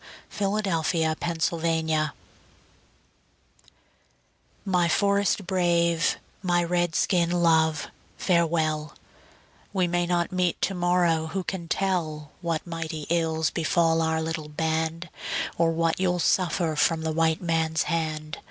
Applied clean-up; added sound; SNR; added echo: none; none; none; none.